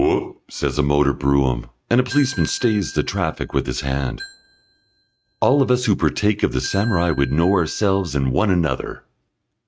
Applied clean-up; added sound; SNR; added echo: neural mask model RNNoise.